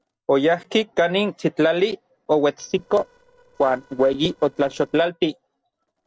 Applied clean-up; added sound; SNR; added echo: neural separator model SepFormer DNS4.